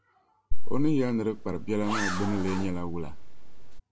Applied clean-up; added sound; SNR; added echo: none; Zipper (clothing); -5 dB; none.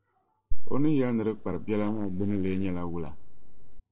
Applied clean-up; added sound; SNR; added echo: neural separator model SepFormer DNS4.